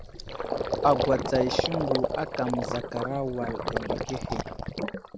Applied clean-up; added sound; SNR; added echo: none; Gurgling; 0 dB; none.